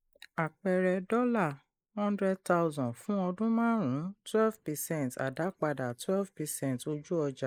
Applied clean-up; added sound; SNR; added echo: neural mask model Resemble Enhance denoiser.